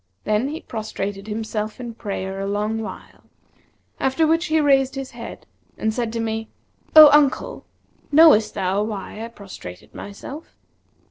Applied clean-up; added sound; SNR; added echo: neural separator model SepFormer DNS4.